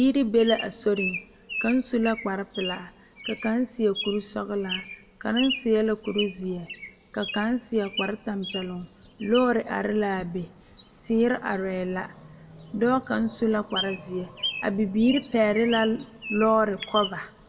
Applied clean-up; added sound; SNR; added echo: none; Bird vocalization, bird call, bird song; 12 dB; reverberation time 0.7 s.